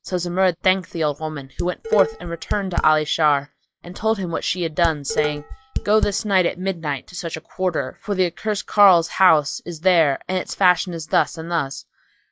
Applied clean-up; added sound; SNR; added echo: classical method log-MMSE.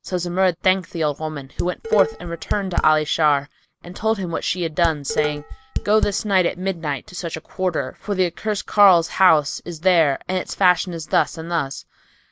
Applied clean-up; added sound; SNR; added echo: none; Dishes, pots, and pans; 5 dB; none.